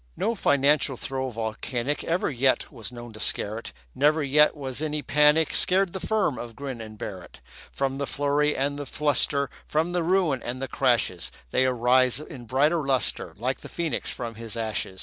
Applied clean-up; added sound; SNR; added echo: none; none; none; none.